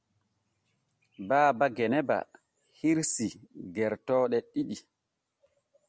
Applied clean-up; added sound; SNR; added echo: none; none; none; none.